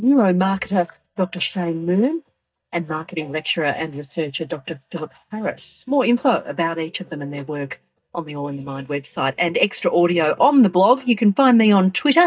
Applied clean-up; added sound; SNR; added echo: neural mask model DeepFilterNet 3.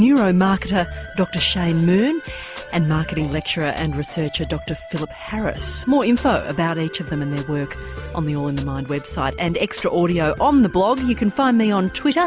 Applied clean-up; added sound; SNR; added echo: none; none; none; none.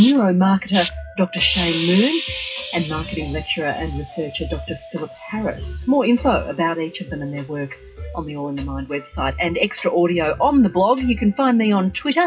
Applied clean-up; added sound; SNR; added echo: classical method WPE with log-MMSE.